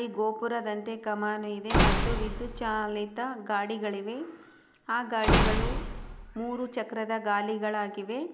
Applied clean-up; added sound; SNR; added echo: none; Slam / Wood; -2 dB; none.